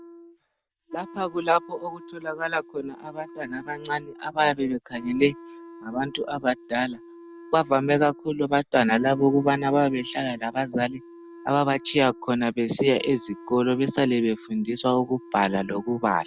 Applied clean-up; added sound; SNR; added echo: none; Wind instrument, woodwind instrument; 20 dB; none.